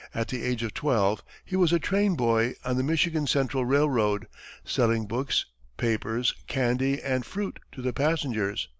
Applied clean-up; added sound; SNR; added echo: none; none; none; none.